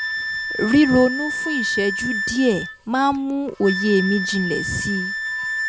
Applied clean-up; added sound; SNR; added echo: none; Wind instrument, woodwind instrument; 5 dB; none.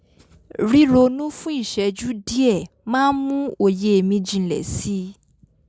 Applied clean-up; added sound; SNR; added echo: none; none; none; none.